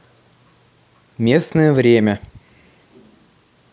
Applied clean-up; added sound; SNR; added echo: none; none; none; none.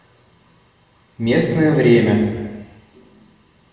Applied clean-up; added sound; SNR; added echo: none; none; none; reverberation time 1.3 s.